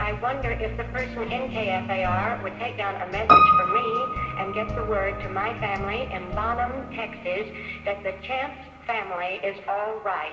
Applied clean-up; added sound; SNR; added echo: none; Piano; 0 dB; reverberation time 1.7 s.